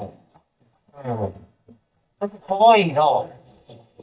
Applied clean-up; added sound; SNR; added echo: neural mask model DeepFilterNet 3.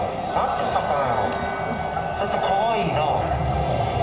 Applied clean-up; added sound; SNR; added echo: none; Bell; 16 dB; reverberation time 1.0 s.